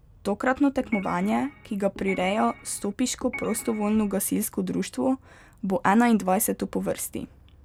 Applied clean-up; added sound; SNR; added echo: none; Organ; 15 dB; none.